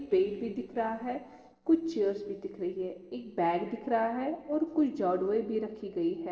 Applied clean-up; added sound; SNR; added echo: neural separator model SepFormer DNS4.